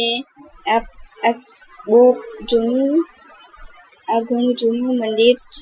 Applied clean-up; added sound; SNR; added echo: classical method Wiener filter.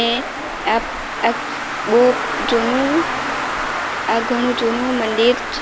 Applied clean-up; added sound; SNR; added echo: none; Traffic noise, roadway noise; 4 dB; none.